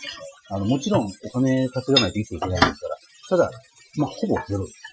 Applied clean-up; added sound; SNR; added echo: classical method Wiener filter.